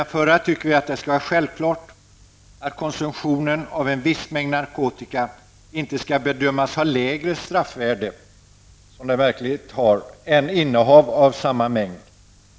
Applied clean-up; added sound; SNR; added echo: none; none; none; none.